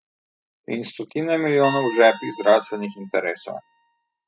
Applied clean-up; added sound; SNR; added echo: classical method spectral subtraction.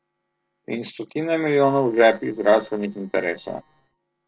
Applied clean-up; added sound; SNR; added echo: neural separator model SepFormer DNS4.